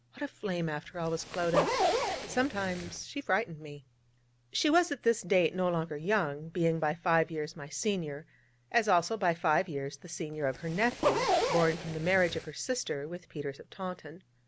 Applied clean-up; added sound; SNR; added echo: none; Zipper (clothing); 1 dB; none.